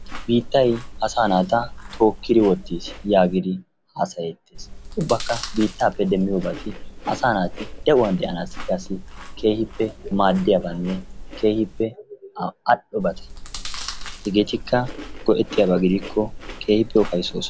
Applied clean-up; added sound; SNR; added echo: none; Chewing, mastication; 12 dB; none.